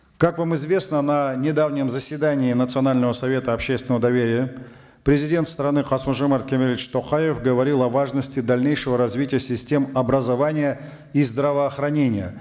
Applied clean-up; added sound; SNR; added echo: none; none; none; none.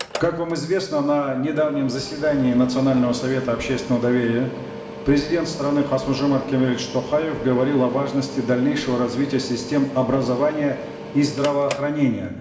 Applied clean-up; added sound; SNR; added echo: none; Mechanical fan; 13 dB; reverberation time 1.2 s.